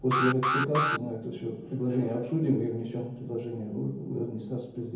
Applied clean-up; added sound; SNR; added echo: none; Alarm; 0 dB; reverberation time 0.7 s.